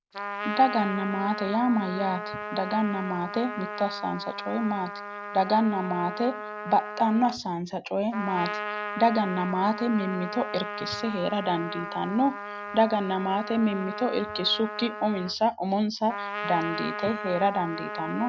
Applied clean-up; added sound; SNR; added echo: none; Trumpet; 8 dB; none.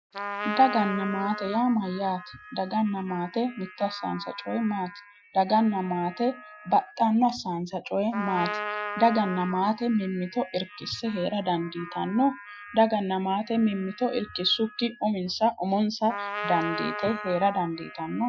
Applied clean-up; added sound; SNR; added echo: classical method Wiener filter.